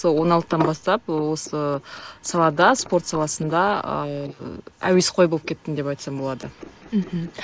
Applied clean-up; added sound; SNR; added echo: neural mask model Resemble Enhance denoiser.